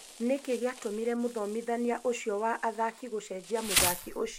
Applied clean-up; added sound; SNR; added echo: none; Insect; 5 dB; none.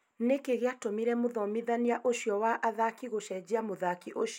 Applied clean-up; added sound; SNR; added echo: none; none; none; none.